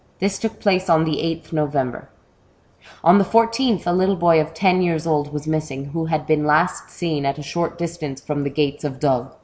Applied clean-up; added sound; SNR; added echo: none; none; none; none.